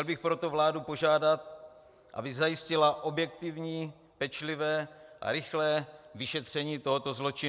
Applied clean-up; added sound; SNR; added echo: none; none; none; none.